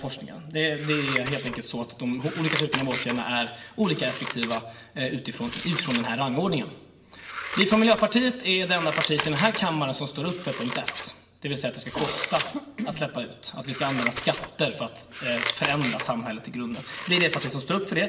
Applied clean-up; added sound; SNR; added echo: none; Scissors; 8 dB; reverberation time 0.8 s.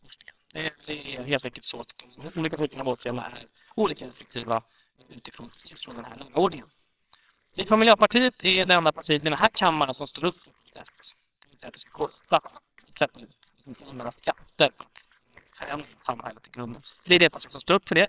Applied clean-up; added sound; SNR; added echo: neural separator model SepFormer WHAMR!.